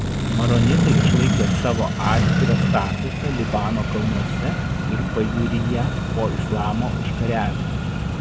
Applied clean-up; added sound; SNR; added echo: none; Accelerating, revving, vroom; -5 dB; none.